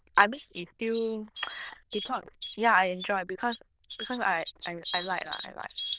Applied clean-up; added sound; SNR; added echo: neural diffusion model UNIVERSE++.